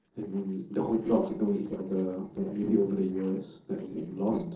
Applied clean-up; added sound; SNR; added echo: neural separator model SepFormer DNS4.